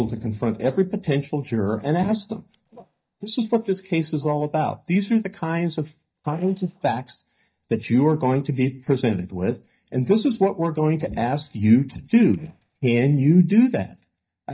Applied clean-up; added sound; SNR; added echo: neural mask model DeepFilterNet 3.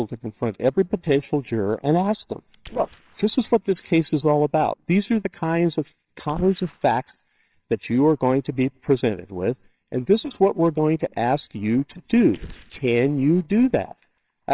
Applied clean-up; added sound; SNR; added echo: neural separator model SepFormer WHAMR!.